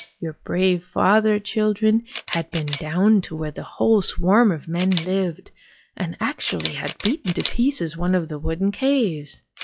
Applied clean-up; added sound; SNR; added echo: classical method log-MMSE.